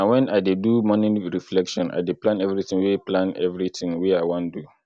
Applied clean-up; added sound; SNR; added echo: none; none; none; none.